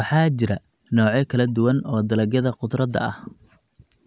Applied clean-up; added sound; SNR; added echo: none; none; none; none.